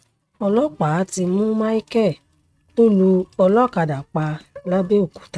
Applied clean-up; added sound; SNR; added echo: neural mask model RNNoise.